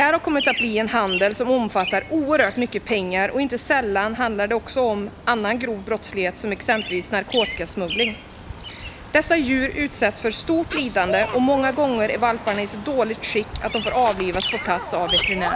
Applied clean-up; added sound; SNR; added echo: none; Bird vocalization, bird call, bird song; 9 dB; none.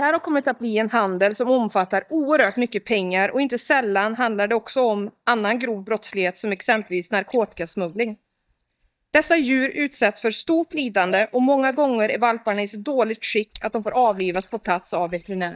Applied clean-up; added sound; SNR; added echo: neural mask model DeepFilterNet 3.